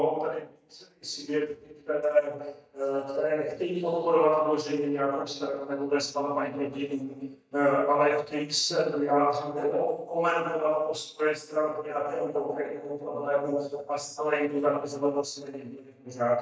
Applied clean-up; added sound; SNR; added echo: neural mask model DeepFilterNet 3.